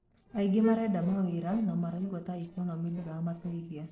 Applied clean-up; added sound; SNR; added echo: neural separator model SepFormer DNS4.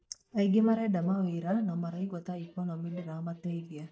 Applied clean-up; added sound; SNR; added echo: neural mask model DeepFilterNet 3.